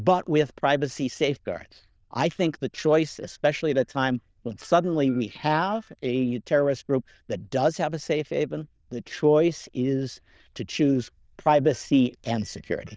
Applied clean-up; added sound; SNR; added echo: neural diffusion model UNIVERSE++.